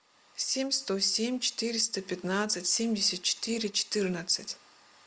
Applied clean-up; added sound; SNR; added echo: none; none; none; none.